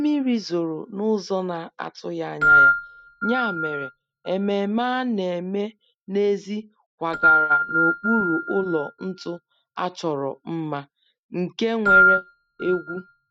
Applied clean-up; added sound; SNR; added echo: neural mask model RNNoise.